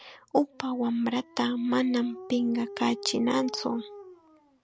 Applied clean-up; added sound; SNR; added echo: none; Dog; 17 dB; none.